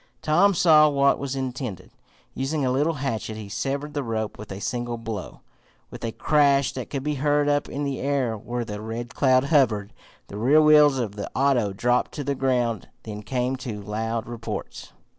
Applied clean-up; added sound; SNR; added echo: none; none; none; none.